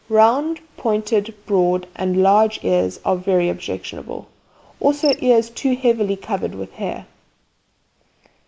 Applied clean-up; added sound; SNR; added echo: neural mask model Resemble Enhance denoiser.